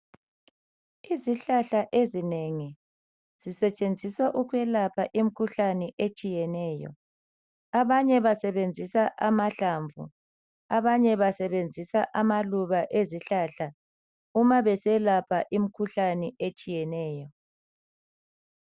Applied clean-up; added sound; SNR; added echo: none; none; none; none.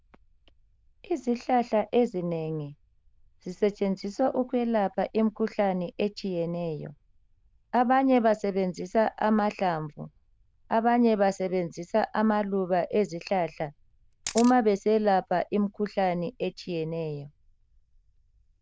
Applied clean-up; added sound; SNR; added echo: neural diffusion model UNIVERSE++.